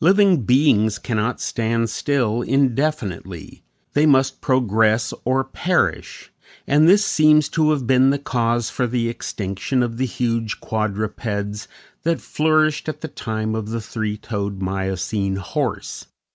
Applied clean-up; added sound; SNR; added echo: none; none; none; none.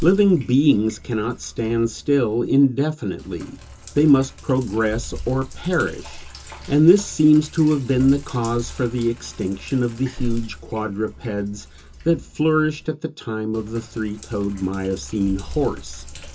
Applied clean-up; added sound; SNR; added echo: none; Sink (filling or washing); 14 dB; reverberation time 0.2 s.